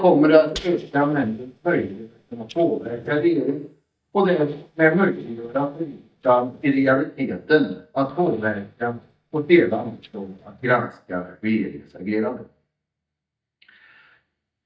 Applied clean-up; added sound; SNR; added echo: neural mask model DeepFilterNet 3.